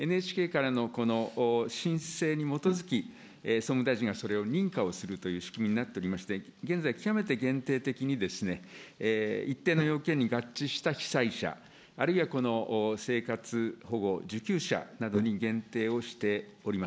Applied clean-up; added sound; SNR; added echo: neural mask model Resemble Enhance denoiser.